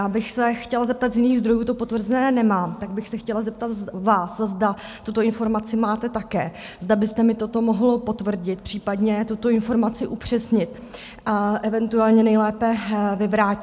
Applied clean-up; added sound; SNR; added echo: none; none; none; none.